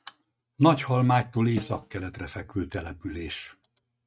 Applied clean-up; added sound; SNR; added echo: neural mask model RNNoise.